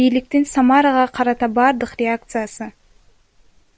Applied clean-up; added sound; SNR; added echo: none; none; none; none.